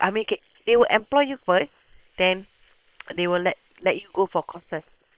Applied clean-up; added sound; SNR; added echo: neural separator model SepFormer WHAM!.